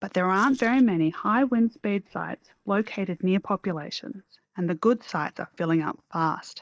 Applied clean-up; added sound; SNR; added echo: neural mask model DeepFilterNet 3.